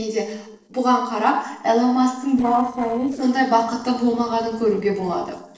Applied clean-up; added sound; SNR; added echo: neural separator model SepFormer DNS4.